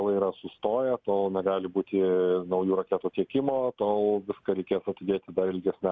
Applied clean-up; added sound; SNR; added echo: none; none; none; none.